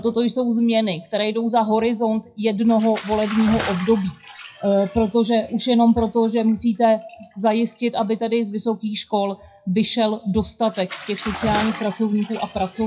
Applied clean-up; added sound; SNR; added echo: classical method WPE with log-MMSE.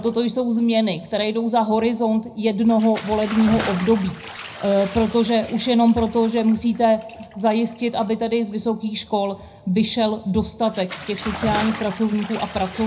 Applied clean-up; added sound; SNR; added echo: none; Bathtub (filling or washing) / Splash, splatter; 15 dB; reverberation time 0.4 s.